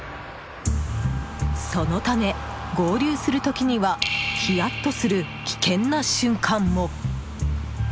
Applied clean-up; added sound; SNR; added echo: none; Sliding door + Wind instrument, woodwind instrument; 20 dB; none.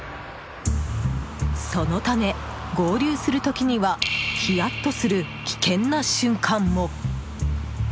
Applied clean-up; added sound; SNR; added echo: none; none; none; none.